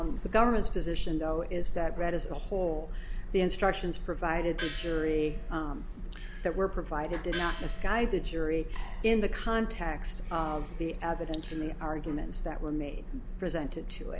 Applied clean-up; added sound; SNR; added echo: none; Gong; 12 dB; none.